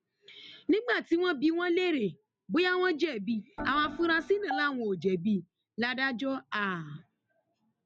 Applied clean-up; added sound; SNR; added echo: none; Organ; 10 dB; none.